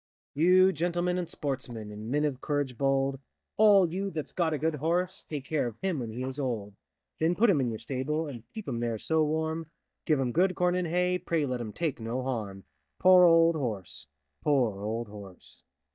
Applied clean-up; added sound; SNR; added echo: neural mask model DeepFilterNet 3.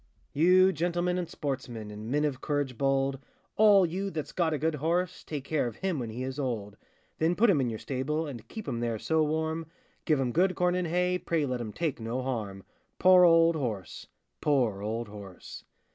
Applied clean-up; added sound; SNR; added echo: none; none; none; none.